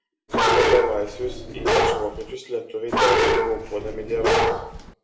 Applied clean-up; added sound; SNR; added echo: none; Bark; -4 dB; reverberation time 0.6 s.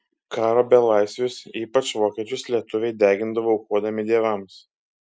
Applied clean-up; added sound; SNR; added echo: none; none; none; none.